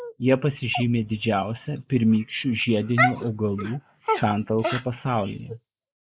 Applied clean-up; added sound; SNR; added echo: neural mask model Resemble Enhance denoiser.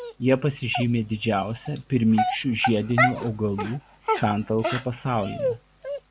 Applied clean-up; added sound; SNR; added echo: none; Dog; 5 dB; none.